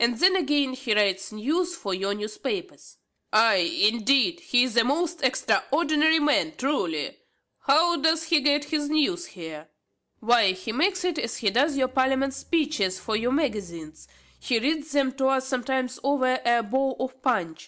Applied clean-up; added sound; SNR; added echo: none; none; none; none.